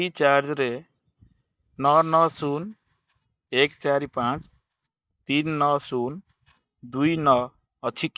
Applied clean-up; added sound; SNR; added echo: neural mask model DeepFilterNet 3.